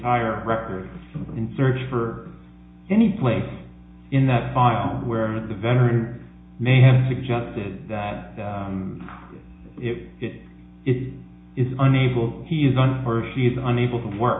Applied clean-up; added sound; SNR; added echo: none; none; none; reverberation time 0.4 s.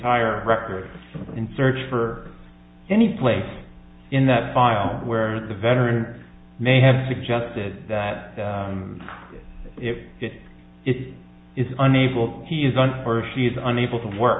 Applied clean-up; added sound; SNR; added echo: none; none; none; none.